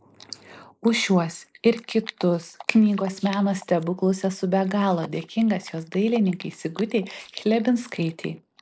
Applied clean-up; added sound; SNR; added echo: neural mask model Resemble Enhance denoiser.